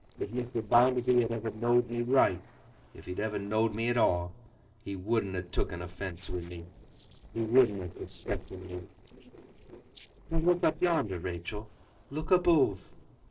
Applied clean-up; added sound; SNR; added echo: neural separator model SepFormer DNS4.